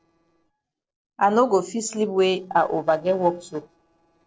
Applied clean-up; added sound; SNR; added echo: neural separator model SepFormer DNS4.